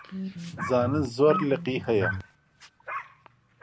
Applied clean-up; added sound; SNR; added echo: none; Bass guitar + Dog; 7 dB; none.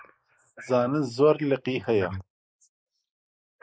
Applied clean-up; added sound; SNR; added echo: neural mask model Resemble Enhance denoiser.